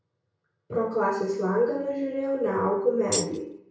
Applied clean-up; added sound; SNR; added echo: none; Tambourine; 4 dB; reverberation time 0.6 s.